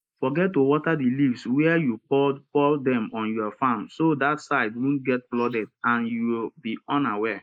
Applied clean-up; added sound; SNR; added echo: neural mask model Resemble Enhance denoiser.